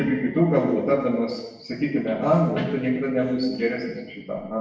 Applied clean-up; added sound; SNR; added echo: none; none; none; reverberation time 0.9 s.